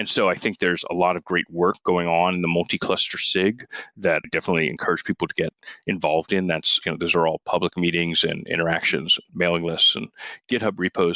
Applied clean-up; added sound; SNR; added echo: none; none; none; none.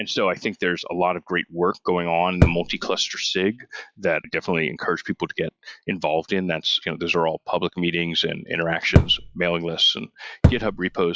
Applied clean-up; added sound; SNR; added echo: classical method log-MMSE.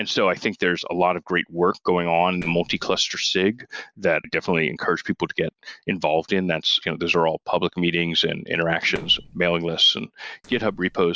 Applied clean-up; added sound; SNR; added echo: neural separator model SepFormer DNS4.